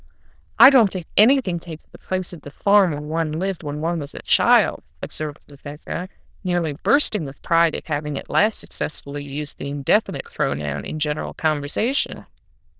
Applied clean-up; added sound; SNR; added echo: neural diffusion model UNIVERSE++.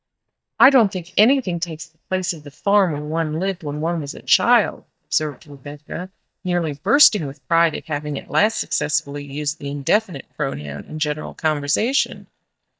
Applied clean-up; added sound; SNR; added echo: neural mask model DeepFilterNet 3.